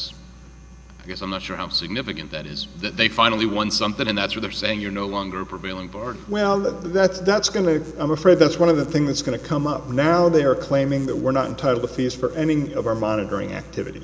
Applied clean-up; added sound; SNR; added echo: none; none; none; none.